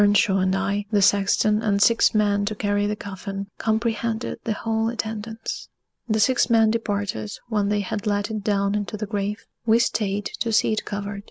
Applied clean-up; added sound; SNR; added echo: none; none; none; none.